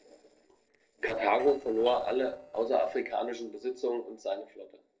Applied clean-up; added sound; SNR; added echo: neural separator model SepFormer DNS4.